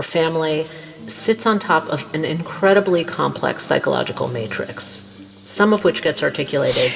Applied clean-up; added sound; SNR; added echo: none; Fireworks; 19 dB; reverberation time 2.2 s.